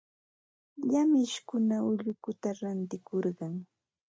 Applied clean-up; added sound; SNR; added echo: none; none; none; none.